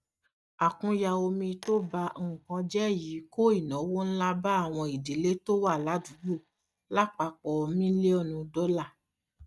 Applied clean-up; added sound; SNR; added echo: neural mask model DeepFilterNet 3.